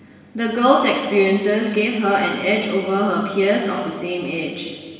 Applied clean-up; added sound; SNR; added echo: none; none; none; reverberation time 1.6 s.